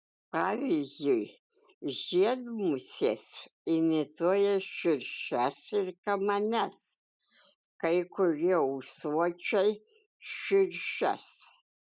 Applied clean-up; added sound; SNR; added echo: none; none; none; none.